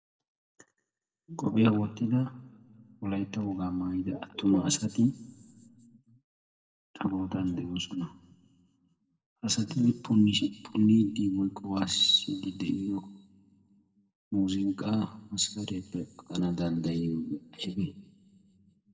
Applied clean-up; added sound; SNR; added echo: none; none; none; reverberation time 0.9 s.